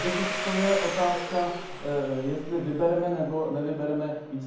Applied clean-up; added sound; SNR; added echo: none; Domestic sounds, home sounds; 8 dB; reverberation time 1.2 s.